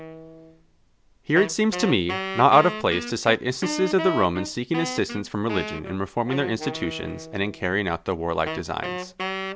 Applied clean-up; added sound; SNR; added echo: none; Wind instrument, woodwind instrument; 9 dB; none.